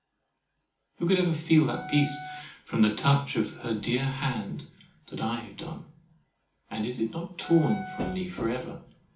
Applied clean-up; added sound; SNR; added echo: none; Wind instrument, woodwind instrument; 13 dB; reverberation time 0.4 s.